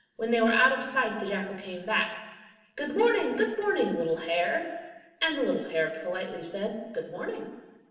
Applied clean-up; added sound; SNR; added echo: none; none; none; reverberation time 1.1 s.